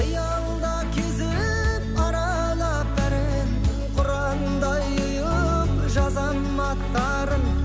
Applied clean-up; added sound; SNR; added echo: none; none; none; none.